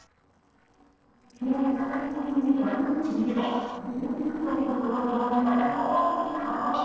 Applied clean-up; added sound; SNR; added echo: neural separator model SepFormer DNS4.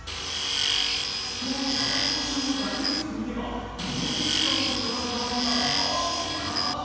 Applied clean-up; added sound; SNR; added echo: none; Tools; -3 dB; reverberation time 2.1 s.